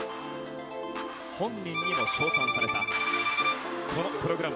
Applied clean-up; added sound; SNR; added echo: none; Bowed string instrument; -3 dB; none.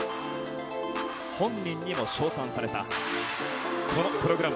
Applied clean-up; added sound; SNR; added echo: none; none; none; none.